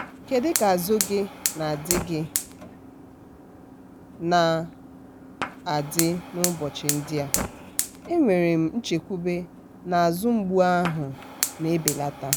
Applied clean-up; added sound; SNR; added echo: none; Fire; 7 dB; none.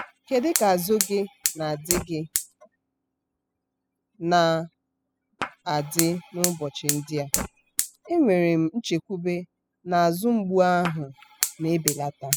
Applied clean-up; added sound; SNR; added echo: classical method spectral subtraction.